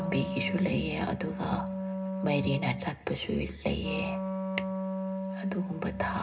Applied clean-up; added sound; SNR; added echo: none; Wind instrument, woodwind instrument; 3 dB; reverberation time 0.2 s.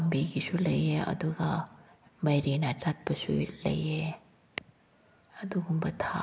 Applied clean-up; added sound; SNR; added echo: none; none; none; none.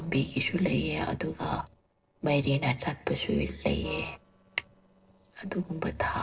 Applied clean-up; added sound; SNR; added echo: neural separator model SepFormer DNS4.